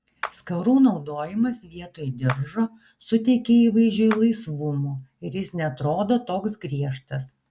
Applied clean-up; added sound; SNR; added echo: none; Clapping; 17 dB; none.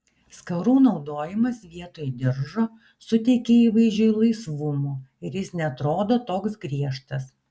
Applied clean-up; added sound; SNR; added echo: none; none; none; none.